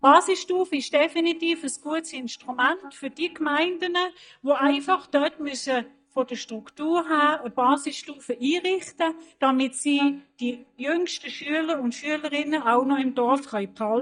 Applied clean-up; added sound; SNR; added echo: neural mask model DeepFilterNet 3.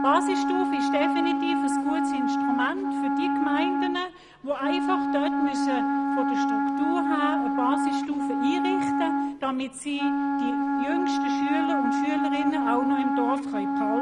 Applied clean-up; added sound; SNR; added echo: none; Wind instrument, woodwind instrument; -5 dB; none.